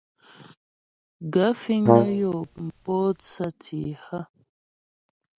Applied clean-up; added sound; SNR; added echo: none; Brass instrument; -4 dB; none.